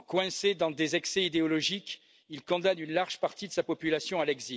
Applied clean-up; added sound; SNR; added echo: none; none; none; none.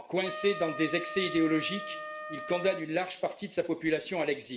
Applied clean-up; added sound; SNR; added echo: none; Wind instrument, woodwind instrument; 11 dB; reverberation time 1.5 s.